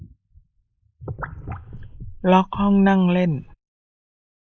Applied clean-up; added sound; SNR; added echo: neural mask model Resemble Enhance denoiser.